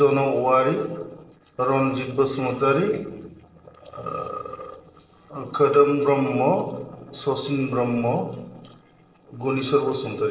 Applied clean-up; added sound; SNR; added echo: neural separator model SepFormer DNS4.